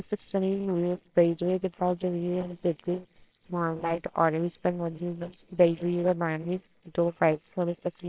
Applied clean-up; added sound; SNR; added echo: neural separator model SepFormer WHAMR!.